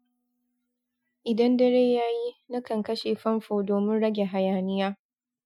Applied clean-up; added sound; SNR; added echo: classical method Wiener filter.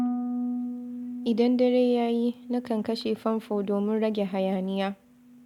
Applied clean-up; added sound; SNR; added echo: none; Harp; 9 dB; none.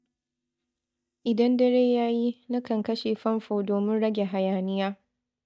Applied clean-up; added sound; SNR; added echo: neural mask model DeepFilterNet 3.